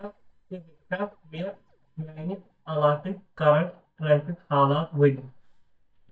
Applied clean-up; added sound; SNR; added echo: neural mask model DeepFilterNet 3.